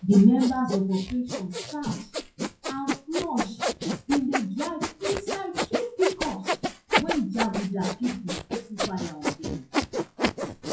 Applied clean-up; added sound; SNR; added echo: classical method WPE with log-MMSE.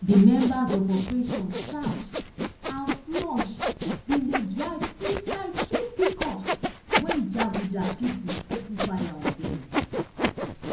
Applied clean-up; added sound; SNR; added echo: none; Sawing; 3 dB; reverberation time 0.5 s.